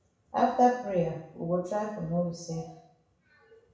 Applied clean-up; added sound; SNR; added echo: none; none; none; reverberation time 0.6 s.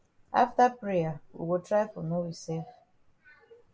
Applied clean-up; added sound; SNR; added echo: none; none; none; none.